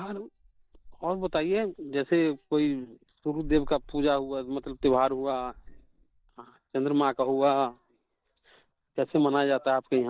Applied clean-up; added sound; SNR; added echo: neural mask model DeepFilterNet 3.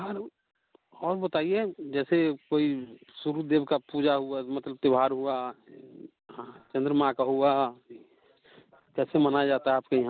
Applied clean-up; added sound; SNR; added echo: none; none; none; none.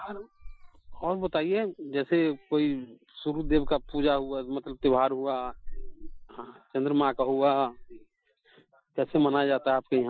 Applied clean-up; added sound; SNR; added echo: classical method Wiener filter.